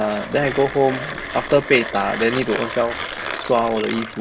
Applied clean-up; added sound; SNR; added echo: none; Mechanisms; 8 dB; none.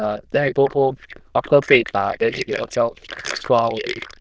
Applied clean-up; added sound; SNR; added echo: neural diffusion model UNIVERSE++.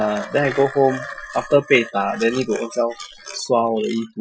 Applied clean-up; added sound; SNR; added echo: classical method Wiener filter.